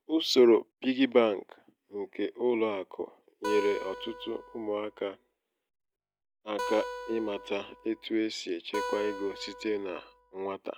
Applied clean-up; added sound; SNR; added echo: none; Acoustic guitar; 10 dB; none.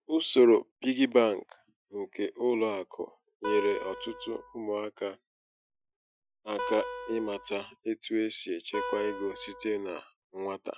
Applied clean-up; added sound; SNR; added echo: classical method Wiener filter.